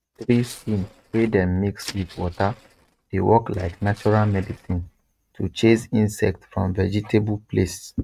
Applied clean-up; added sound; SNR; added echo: neural mask model RNNoise.